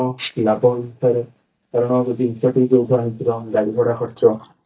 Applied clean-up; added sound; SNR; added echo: neural mask model DeepFilterNet 3.